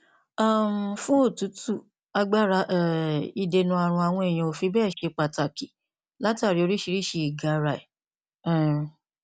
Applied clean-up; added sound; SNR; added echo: none; none; none; none.